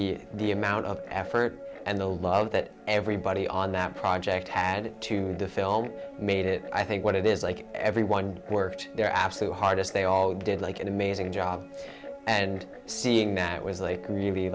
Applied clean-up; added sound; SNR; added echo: none; Guitar; 14 dB; none.